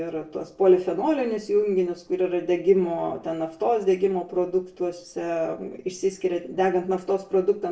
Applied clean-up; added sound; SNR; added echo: neural separator model SepFormer DNS4.